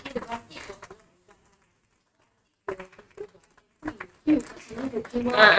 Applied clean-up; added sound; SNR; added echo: neural mask model RNNoise.